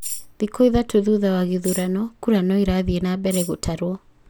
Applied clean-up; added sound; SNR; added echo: none; Tambourine; 13 dB; none.